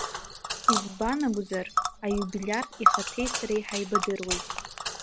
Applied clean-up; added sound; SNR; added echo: none; Tick; -1 dB; none.